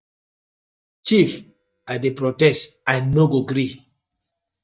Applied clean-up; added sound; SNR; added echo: neural mask model DeepFilterNet 3.